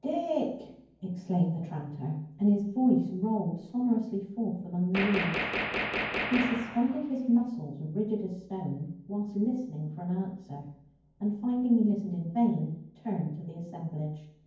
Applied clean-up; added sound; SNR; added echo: none; Gunshot, gunfire; 3 dB; reverberation time 0.9 s.